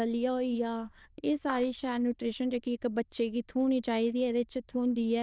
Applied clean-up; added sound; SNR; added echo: neural diffusion model UNIVERSE++.